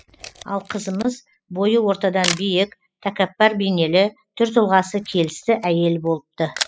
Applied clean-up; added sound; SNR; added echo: classical method spectral subtraction.